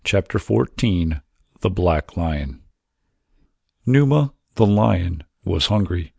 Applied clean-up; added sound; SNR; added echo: none; none; none; none.